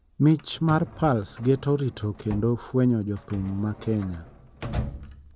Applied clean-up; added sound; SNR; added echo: none; Drawer open or close; 13 dB; none.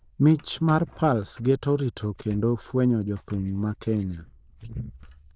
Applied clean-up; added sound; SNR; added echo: neural diffusion model UNIVERSE++.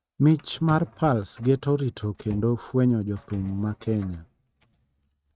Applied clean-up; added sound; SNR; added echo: neural mask model RNNoise.